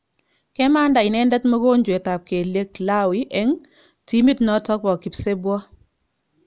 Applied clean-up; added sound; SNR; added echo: none; none; none; none.